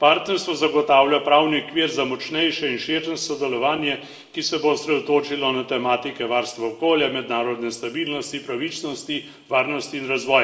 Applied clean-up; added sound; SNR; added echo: none; none; none; reverberation time 1.1 s.